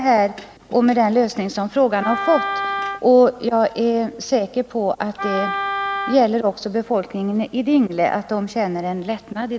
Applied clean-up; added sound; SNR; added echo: none; Wind instrument, woodwind instrument; 7 dB; none.